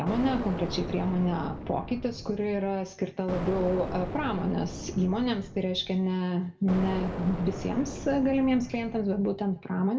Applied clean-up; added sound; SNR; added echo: none; Explosion; 9 dB; reverberation time 0.6 s.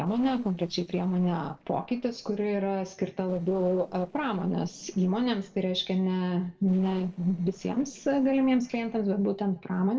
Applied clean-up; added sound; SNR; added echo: neural separator model SepFormer DNS4.